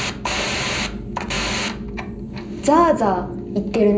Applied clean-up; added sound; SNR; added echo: none; none; none; reverberation time 0.5 s.